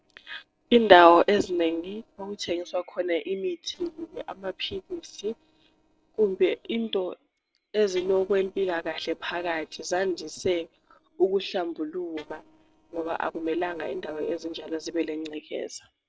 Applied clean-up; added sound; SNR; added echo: neural separator model SepFormer DNS4.